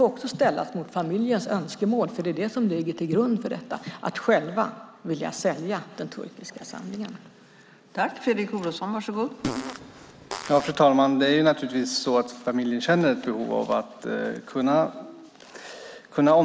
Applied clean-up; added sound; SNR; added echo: none; Fart; 10 dB; none.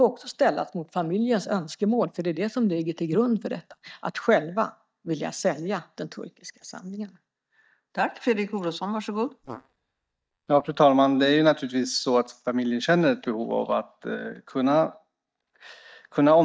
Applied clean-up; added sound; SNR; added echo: neural mask model DeepFilterNet 3.